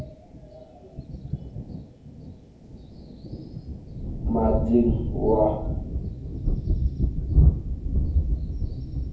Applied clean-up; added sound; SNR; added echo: none; Thunder; -4 dB; reverberation time 0.9 s.